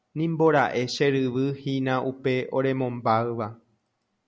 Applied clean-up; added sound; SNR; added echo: none; none; none; none.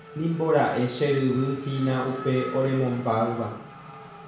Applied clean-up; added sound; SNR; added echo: none; Race car, auto racing / Accelerating, revving, vroom; 15 dB; reverberation time 0.7 s.